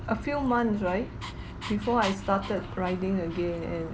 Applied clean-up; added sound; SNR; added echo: none; Dog; 16 dB; none.